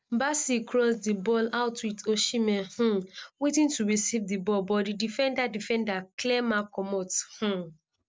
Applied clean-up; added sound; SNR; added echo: none; none; none; none.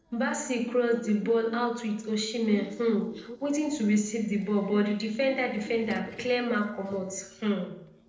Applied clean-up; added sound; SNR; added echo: neural separator model SepFormer DNS4.